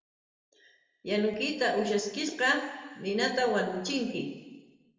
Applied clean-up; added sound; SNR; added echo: none; none; none; reverberation time 1.2 s.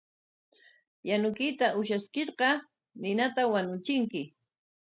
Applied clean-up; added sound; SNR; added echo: none; none; none; none.